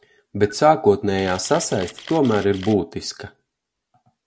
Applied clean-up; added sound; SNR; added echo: none; Camera; 19 dB; none.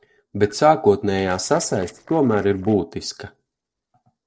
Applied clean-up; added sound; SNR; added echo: neural separator model SepFormer DNS4.